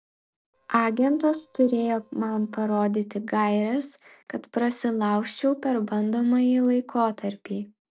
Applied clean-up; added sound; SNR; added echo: neural separator model SepFormer DNS4.